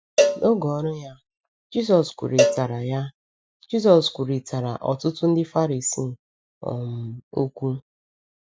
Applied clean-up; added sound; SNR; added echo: classical method Wiener filter.